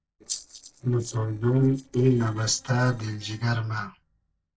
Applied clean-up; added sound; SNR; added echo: neural separator model SepFormer DNS4.